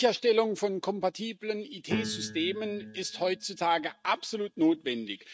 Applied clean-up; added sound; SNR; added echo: neural mask model RNNoise.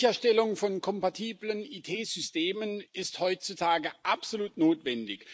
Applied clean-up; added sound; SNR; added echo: neural mask model Resemble Enhance denoiser.